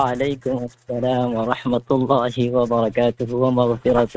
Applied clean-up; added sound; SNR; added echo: neural mask model RNNoise.